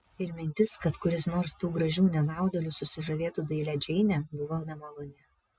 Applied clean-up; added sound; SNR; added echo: none; none; none; none.